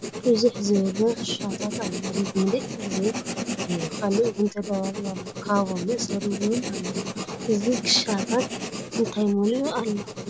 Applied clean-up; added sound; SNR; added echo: none; Writing; 6 dB; none.